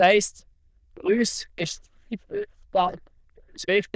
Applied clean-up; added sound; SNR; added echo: neural diffusion model UNIVERSE++.